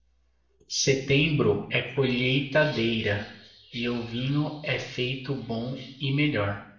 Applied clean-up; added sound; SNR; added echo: none; none; none; reverberation time 0.6 s.